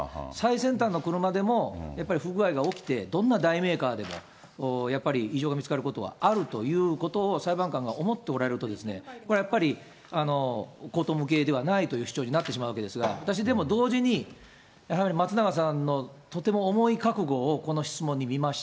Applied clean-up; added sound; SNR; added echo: none; none; none; none.